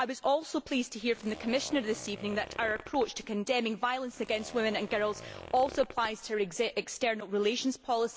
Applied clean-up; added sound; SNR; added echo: none; Zipper (clothing); 16 dB; none.